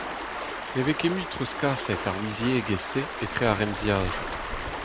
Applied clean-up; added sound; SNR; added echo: none; Stream; 5 dB; none.